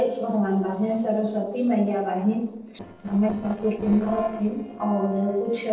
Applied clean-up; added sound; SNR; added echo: neural separator model SepFormer DNS4.